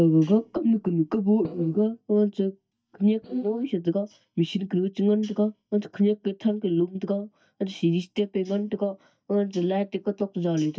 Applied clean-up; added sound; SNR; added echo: neural mask model DeepFilterNet 3.